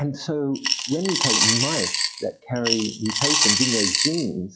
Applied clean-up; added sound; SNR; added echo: classical method log-MMSE.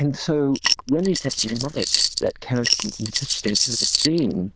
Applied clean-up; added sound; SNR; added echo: neural diffusion model UNIVERSE++.